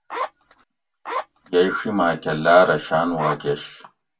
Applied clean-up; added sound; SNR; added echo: none; Zipper (clothing); 9 dB; reverberation time 0.2 s.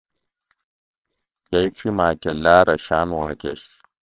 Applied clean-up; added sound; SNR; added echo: neural separator model SepFormer WHAMR!.